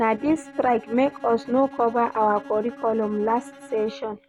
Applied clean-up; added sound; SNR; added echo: none; Bowed string instrument; 18 dB; none.